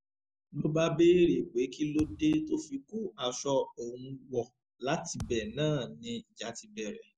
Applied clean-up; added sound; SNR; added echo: none; Thump, thud; 17 dB; none.